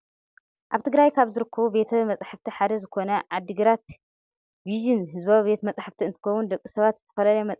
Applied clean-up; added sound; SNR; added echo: none; none; none; none.